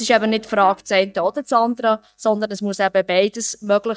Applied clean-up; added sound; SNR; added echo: neural mask model DeepFilterNet 3.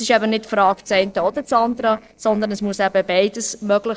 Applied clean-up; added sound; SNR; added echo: neural separator model SepFormer DNS4.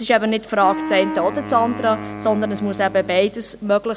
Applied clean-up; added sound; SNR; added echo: none; Wind instrument, woodwind instrument; 10 dB; none.